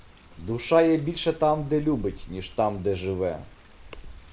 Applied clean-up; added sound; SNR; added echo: none; Water; 17 dB; none.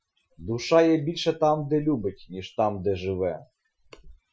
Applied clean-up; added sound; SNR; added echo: classical method Wiener filter.